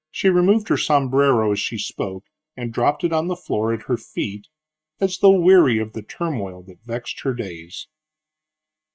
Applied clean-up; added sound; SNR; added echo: neural mask model DeepFilterNet 3.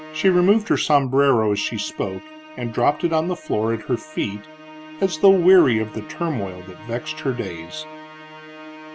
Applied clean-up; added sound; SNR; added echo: none; Musical instrument; 18 dB; none.